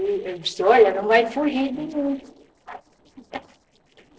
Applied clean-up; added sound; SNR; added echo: neural separator model SepFormer DNS4.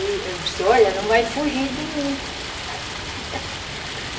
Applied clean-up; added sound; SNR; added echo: none; Stream; 7 dB; reverberation time 0.9 s.